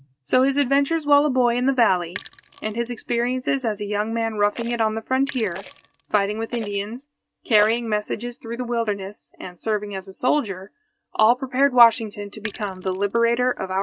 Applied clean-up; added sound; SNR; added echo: neural mask model RNNoise.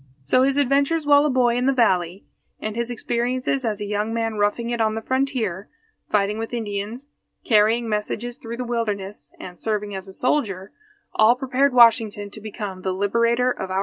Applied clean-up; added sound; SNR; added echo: none; none; none; none.